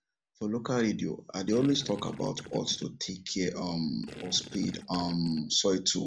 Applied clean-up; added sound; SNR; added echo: none; Gurgling; 15 dB; none.